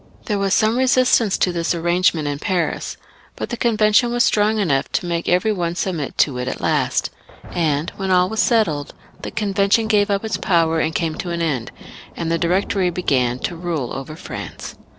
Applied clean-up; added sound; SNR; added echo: none; Thunder; 19 dB; none.